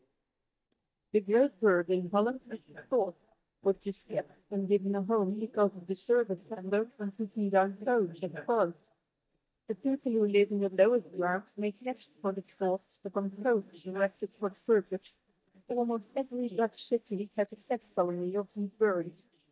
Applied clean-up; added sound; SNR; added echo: neural mask model DeepFilterNet 3.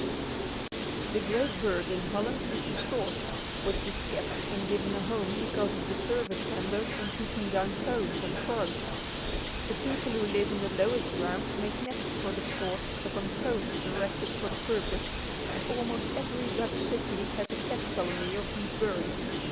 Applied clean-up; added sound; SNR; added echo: none; Bird; -1 dB; none.